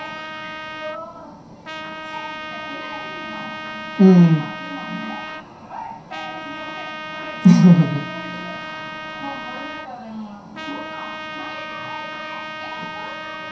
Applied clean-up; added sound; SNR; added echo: none; Trumpet; 11 dB; reverberation time 0.5 s.